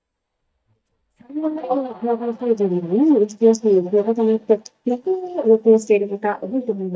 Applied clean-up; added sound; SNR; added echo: neural mask model DeepFilterNet 3.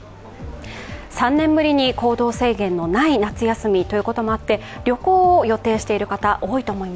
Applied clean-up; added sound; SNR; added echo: none; none; none; none.